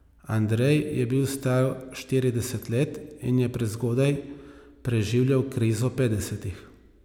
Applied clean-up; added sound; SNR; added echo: none; none; none; none.